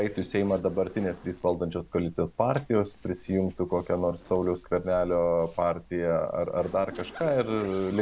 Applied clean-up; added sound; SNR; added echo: none; Zipper (clothing); 20 dB; none.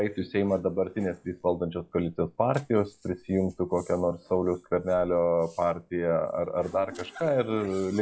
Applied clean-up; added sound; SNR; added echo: classical method log-MMSE.